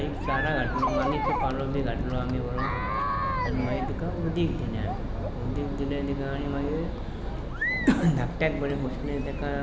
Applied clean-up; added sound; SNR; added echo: none; Chatter; 0 dB; none.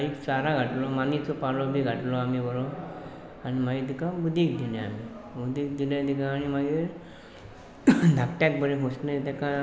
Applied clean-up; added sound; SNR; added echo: none; none; none; none.